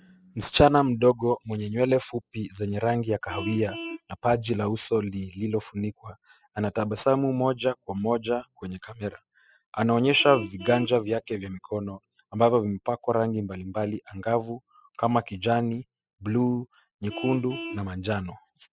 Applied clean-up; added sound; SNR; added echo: classical method spectral subtraction.